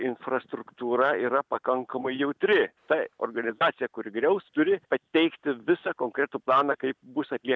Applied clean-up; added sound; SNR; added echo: none; none; none; none.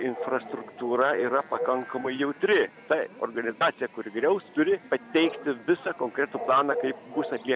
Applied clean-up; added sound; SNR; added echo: none; Bark / Chatter / Chirp, tweet / Livestock, farm animals, working animals; 12 dB; none.